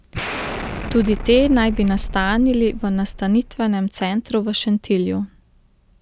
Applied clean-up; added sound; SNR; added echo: none; Explosion; 8 dB; none.